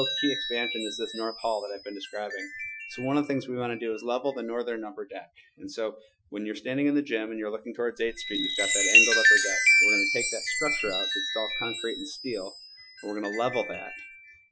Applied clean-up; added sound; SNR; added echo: classical method Wiener filter.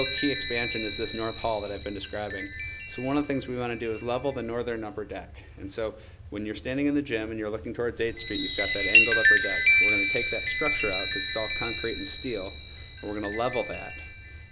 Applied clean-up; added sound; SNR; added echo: none; Chime; -3 dB; none.